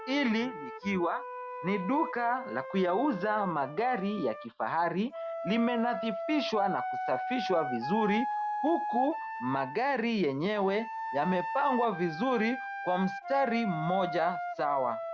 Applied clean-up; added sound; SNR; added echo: none; Wind instrument, woodwind instrument; 6 dB; none.